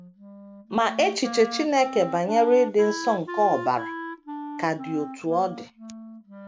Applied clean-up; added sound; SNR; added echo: none; Wind instrument, woodwind instrument; 11 dB; none.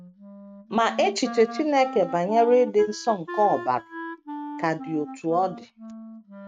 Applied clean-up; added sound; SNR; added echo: neural mask model RNNoise.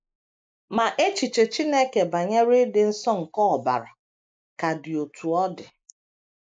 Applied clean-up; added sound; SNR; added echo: neural mask model Resemble Enhance denoiser.